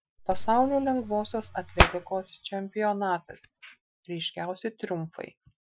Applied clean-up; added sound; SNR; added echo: classical method Wiener filter.